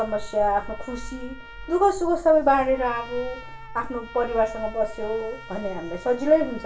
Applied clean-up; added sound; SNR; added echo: none; Trumpet; 20 dB; reverberation time 0.3 s.